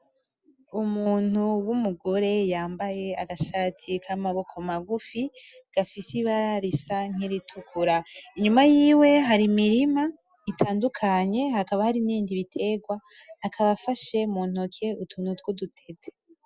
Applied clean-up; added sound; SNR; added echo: none; none; none; none.